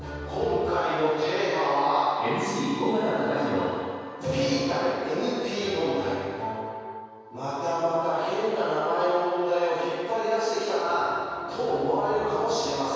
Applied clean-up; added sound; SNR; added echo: none; none; none; reverberation time 2.2 s.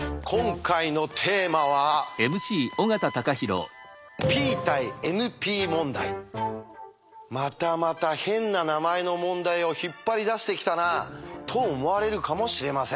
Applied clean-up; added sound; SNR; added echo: none; none; none; none.